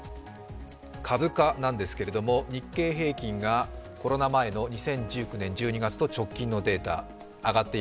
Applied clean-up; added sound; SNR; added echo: none; none; none; none.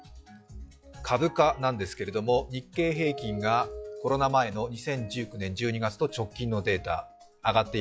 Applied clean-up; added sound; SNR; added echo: classical method log-MMSE.